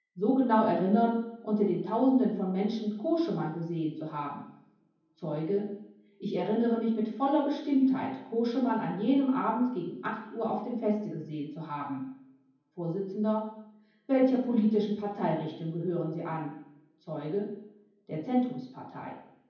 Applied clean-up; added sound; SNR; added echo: none; none; none; reverberation time 0.9 s.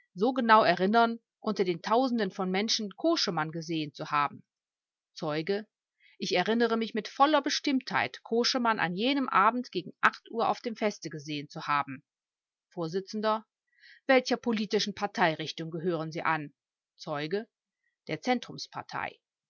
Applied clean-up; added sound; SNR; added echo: none; none; none; none.